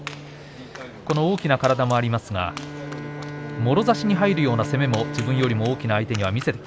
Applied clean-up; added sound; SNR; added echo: none; Bowed string instrument; 11 dB; none.